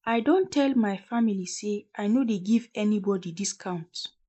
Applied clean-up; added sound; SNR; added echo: neural mask model Resemble Enhance denoiser.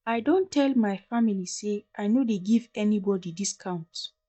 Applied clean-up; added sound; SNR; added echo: neural mask model DeepFilterNet 3.